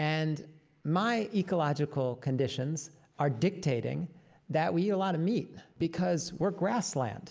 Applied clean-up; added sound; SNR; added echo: none; none; none; none.